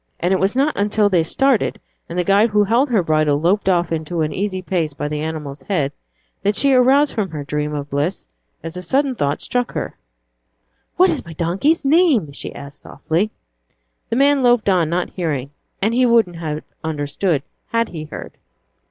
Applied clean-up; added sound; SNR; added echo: none; none; none; none.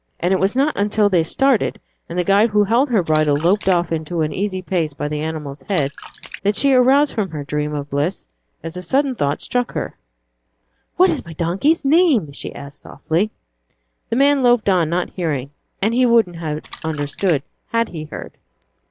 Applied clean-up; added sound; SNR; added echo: none; Splash, splatter; 17 dB; none.